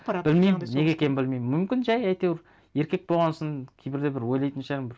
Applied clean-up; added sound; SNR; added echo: none; none; none; none.